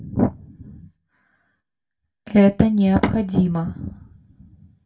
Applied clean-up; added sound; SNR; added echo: none; none; none; reverberation time 0.2 s.